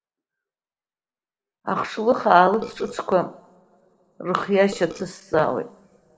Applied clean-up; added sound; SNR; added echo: neural separator model SepFormer DNS4.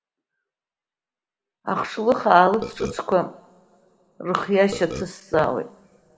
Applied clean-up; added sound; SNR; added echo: none; Burping, eructation; 8 dB; reverberation time 2.1 s.